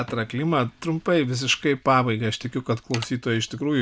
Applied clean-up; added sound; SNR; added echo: none; Mechanisms; 11 dB; none.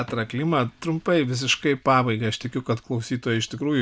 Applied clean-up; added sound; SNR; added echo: none; none; none; none.